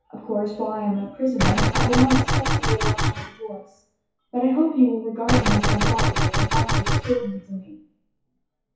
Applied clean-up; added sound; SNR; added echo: classical method WPE with log-MMSE.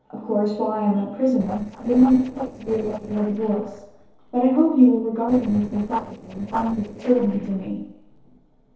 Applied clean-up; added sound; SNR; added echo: neural separator model SepFormer DNS4.